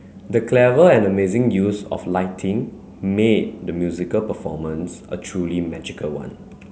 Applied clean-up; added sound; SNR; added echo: none; none; none; none.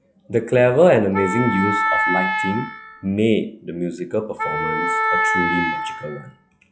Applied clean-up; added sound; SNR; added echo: classical method log-MMSE.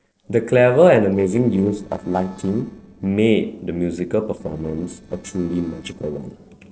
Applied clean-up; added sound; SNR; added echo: neural separator model SepFormer DNS4.